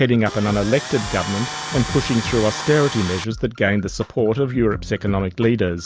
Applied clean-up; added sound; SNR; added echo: none; Tools; 9 dB; none.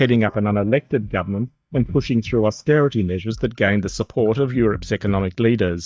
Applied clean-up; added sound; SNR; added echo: neural mask model DeepFilterNet 3.